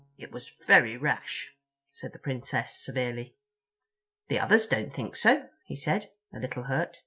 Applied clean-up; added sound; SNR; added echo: neural mask model DeepFilterNet 3.